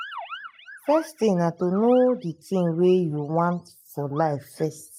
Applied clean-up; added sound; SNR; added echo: neural mask model Resemble Enhance denoiser.